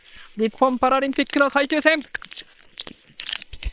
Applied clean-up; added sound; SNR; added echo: neural separator model SepFormer WHAM!.